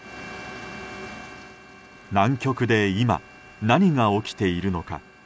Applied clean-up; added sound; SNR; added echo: none; none; none; none.